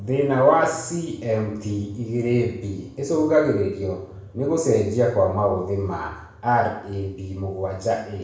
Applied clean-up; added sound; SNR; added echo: none; none; none; reverberation time 0.7 s.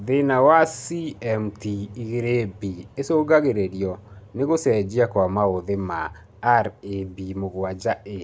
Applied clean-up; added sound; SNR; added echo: none; none; none; none.